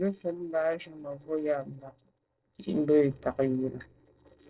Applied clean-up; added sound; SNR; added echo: neural separator model SepFormer DNS4.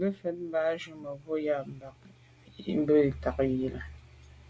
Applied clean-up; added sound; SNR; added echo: none; none; none; none.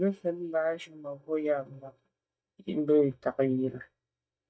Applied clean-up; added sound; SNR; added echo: neural mask model DeepFilterNet 3.